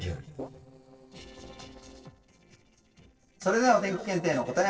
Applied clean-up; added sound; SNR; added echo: neural separator model SepFormer DNS4.